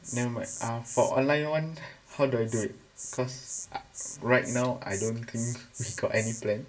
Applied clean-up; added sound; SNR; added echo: none; Insect; 12 dB; reverberation time 0.2 s.